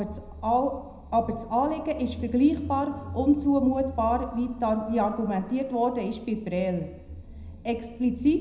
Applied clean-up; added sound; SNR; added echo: none; Engine / Car; 15 dB; reverberation time 0.8 s.